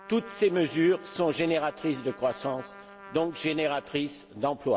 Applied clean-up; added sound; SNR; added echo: none; Trumpet; 19 dB; none.